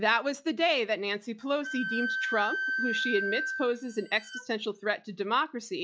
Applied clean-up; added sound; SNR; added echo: classical method log-MMSE.